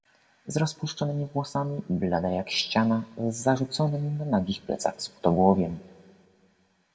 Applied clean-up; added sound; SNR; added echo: none; none; none; reverberation time 0.3 s.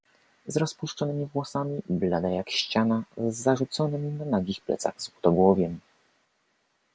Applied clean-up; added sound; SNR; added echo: none; none; none; none.